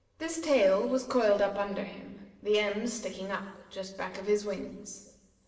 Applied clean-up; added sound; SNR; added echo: none; none; none; reverberation time 1.2 s.